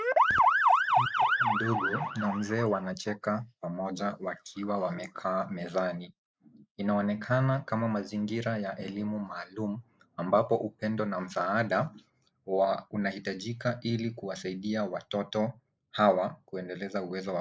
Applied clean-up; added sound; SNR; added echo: neural mask model Resemble Enhance denoiser.